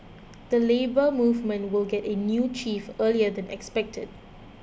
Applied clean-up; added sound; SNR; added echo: none; none; none; none.